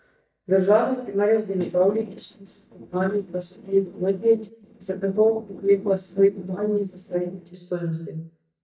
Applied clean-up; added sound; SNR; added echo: neural mask model DeepFilterNet 3.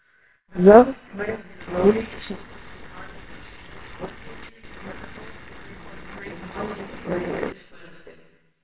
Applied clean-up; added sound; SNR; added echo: neural separator model SepFormer WHAMR!.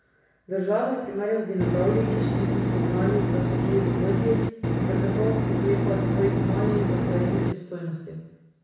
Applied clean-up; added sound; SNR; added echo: none; Engine; -5 dB; reverberation time 1.0 s.